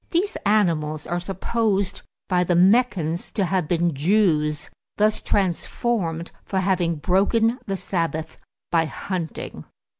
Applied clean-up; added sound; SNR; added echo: none; none; none; none.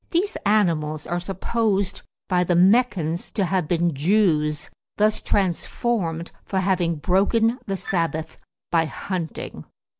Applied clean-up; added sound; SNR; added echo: neural separator model SepFormer DNS4.